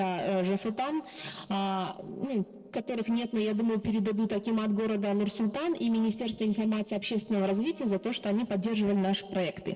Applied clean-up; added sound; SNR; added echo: neural separator model SepFormer DNS4.